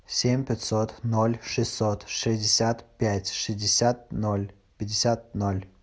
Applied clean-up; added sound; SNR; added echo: none; none; none; none.